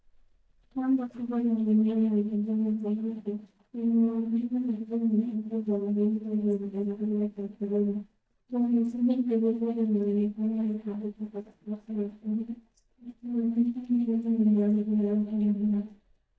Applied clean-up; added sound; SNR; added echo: neural mask model DeepFilterNet 3.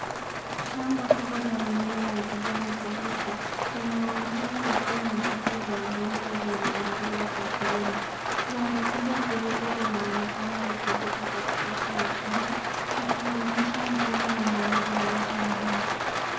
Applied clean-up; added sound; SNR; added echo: none; Rain; -2 dB; reverberation time 0.7 s.